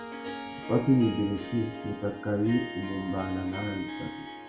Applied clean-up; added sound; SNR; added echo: none; Harp; 9 dB; reverberation time 0.3 s.